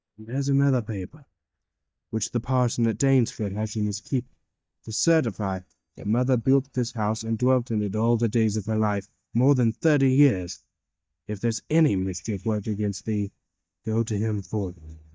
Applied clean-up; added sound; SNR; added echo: neural mask model DeepFilterNet 3.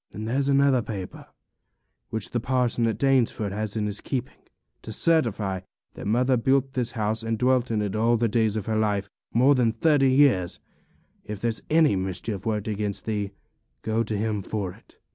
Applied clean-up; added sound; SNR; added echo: none; none; none; none.